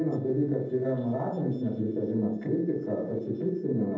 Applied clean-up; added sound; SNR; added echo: neural separator model SepFormer DNS4.